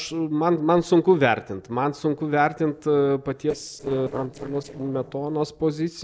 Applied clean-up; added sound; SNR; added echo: neural separator model SepFormer DNS4.